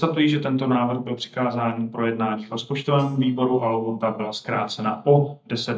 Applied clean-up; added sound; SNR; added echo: neural mask model DeepFilterNet 3.